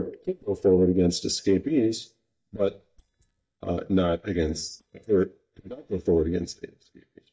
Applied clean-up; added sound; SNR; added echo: neural mask model DeepFilterNet 3.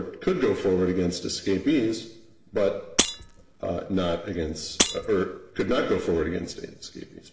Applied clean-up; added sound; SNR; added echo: none; Shatter; 4 dB; reverberation time 0.8 s.